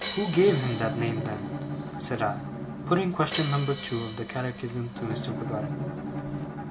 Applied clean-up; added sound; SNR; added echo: none; Bowed string instrument + Crash cymbal; 6 dB; none.